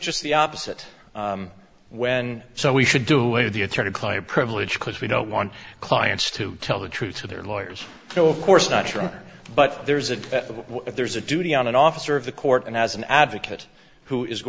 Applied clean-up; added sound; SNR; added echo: none; none; none; none.